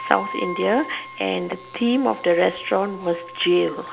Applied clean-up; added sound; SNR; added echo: none; Wind instrument, woodwind instrument; 14 dB; none.